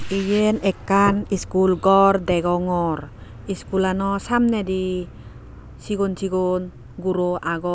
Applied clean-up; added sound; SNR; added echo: none; none; none; none.